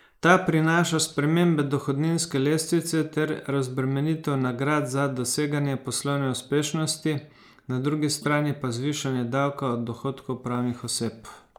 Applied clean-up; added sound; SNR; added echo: neural mask model Resemble Enhance denoiser.